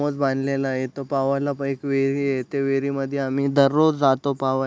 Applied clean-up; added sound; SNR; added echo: none; none; none; none.